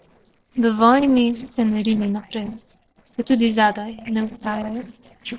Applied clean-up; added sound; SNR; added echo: neural separator model SepFormer DNS4.